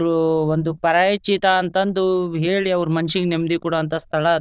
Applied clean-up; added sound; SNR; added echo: neural diffusion model UNIVERSE++.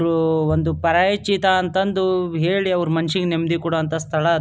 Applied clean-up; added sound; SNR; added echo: none; Bowed string instrument; 18 dB; none.